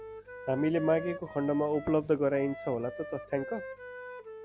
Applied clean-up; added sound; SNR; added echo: none; Wind instrument, woodwind instrument; 12 dB; none.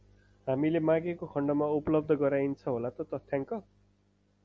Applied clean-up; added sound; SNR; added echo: none; none; none; none.